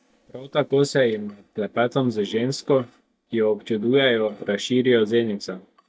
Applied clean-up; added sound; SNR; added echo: neural mask model DeepFilterNet 3.